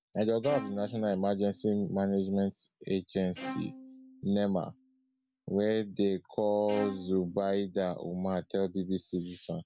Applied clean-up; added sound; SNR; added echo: none; Bowed string instrument; 16 dB; none.